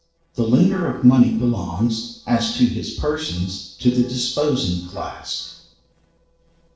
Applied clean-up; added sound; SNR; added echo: neural separator model SepFormer DNS4.